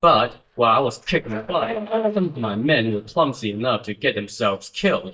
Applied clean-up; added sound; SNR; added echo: neural mask model DeepFilterNet 3.